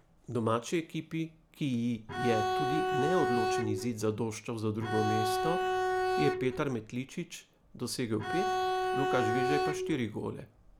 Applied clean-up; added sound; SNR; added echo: none; Bowed string instrument; -3 dB; none.